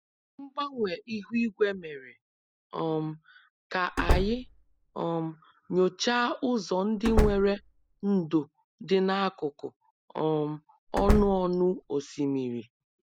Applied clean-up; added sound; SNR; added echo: none; Slam; 0 dB; none.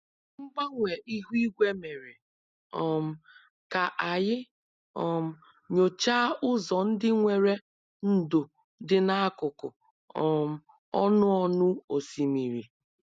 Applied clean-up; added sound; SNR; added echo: none; none; none; none.